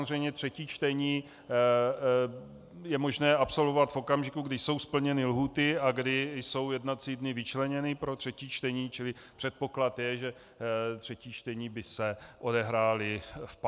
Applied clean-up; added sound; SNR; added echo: none; none; none; none.